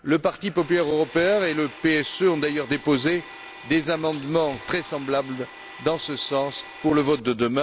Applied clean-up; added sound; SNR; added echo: none; Domestic sounds, home sounds; 17 dB; none.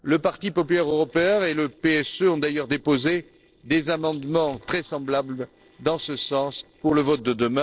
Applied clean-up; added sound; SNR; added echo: neural separator model SepFormer DNS4.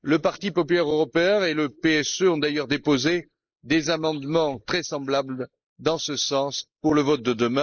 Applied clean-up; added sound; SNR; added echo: neural mask model Resemble Enhance denoiser.